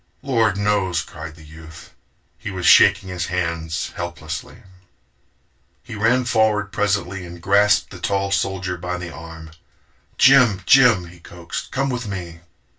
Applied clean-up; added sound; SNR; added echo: none; none; none; reverberation time 0.2 s.